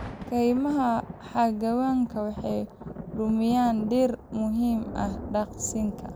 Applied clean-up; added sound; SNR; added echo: none; Thunder; 13 dB; none.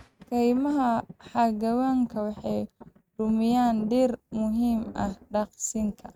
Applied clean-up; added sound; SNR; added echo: neural mask model RNNoise.